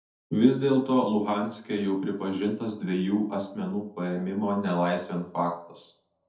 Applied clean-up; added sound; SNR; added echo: none; none; none; reverberation time 0.5 s.